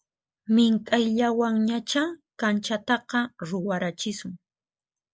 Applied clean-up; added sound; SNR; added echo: none; none; none; none.